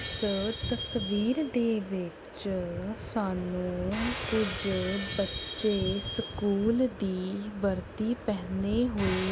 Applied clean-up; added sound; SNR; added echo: none; Shatter; 11 dB; none.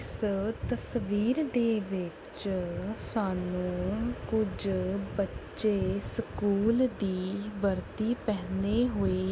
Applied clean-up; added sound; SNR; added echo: none; none; none; none.